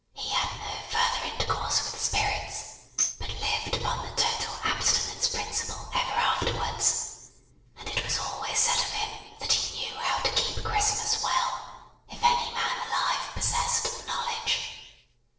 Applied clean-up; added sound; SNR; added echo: neural separator model SepFormer DNS4.